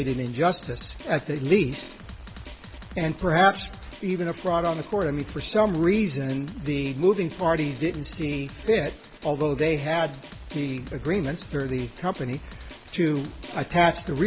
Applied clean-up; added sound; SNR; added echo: none; Drum; 16 dB; none.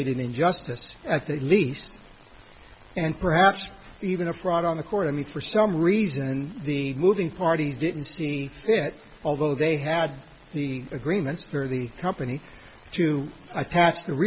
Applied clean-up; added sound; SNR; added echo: none; none; none; none.